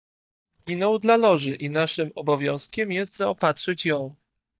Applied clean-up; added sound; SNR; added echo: neural mask model DeepFilterNet 3.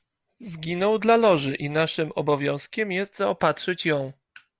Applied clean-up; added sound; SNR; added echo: none; none; none; none.